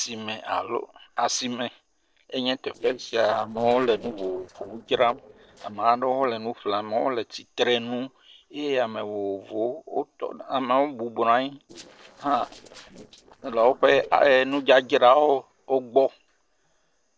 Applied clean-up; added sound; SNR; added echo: neural separator model SepFormer DNS4.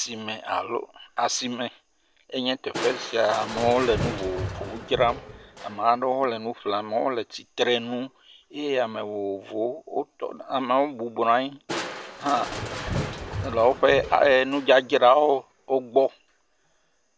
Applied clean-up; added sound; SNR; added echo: none; Crushing; 12 dB; none.